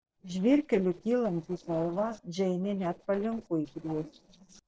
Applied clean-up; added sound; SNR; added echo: neural separator model SepFormer DNS4.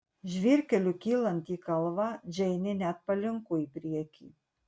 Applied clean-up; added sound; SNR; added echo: none; none; none; none.